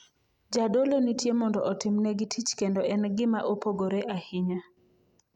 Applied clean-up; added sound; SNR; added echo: none; none; none; none.